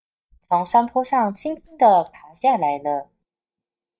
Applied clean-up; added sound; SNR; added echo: neural mask model DeepFilterNet 3.